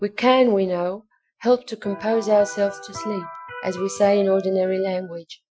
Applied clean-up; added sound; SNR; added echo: classical method Wiener filter.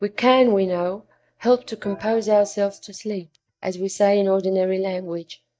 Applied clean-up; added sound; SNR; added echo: neural mask model DeepFilterNet 3.